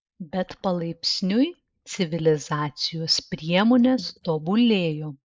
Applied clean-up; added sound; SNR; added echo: neural mask model Resemble Enhance denoiser.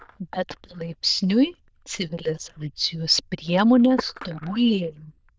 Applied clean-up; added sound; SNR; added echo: neural diffusion model UNIVERSE++.